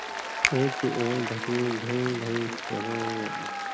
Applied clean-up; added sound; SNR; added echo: none; Applause + Finger snapping; 3 dB; none.